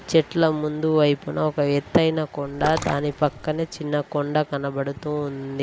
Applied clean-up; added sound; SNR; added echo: none; Splash, splatter; 13 dB; none.